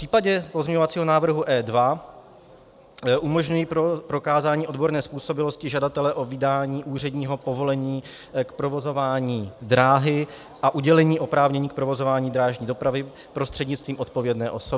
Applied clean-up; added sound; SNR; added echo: none; none; none; none.